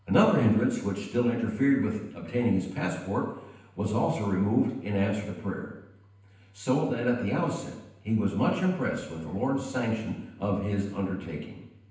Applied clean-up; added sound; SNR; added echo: none; none; none; reverberation time 0.9 s.